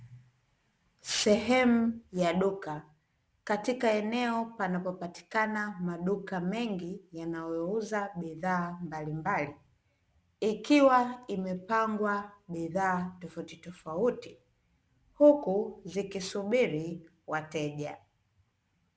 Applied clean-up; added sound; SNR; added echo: none; none; none; none.